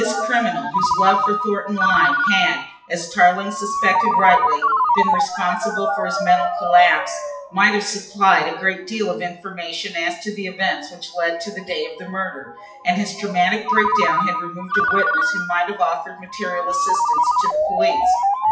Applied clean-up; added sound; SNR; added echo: classical method WPE with log-MMSE.